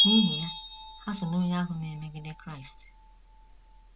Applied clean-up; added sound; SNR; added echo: none; Bell; -3 dB; none.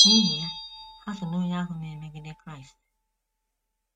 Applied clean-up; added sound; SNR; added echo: neural mask model RNNoise.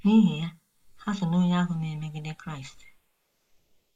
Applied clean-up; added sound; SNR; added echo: neural mask model Resemble Enhance denoiser.